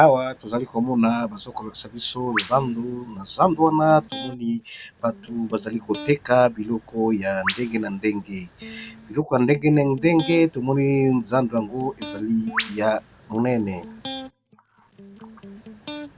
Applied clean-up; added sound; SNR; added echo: none; Electric guitar + Bird vocalization, bird call, bird song; 12 dB; none.